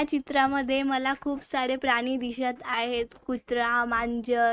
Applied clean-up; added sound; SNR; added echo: neural mask model RNNoise.